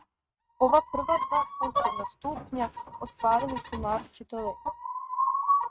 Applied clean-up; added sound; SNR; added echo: neural mask model RNNoise.